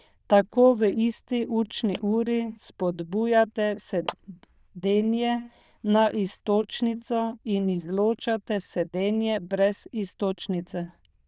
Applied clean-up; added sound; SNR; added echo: neural diffusion model UNIVERSE++.